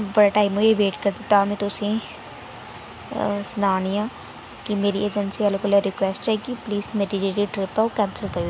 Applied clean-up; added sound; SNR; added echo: none; none; none; none.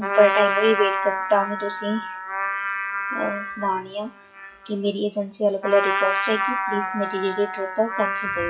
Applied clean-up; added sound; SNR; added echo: classical method WPE with log-MMSE.